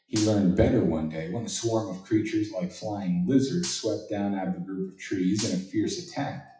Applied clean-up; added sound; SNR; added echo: classical method WPE with log-MMSE.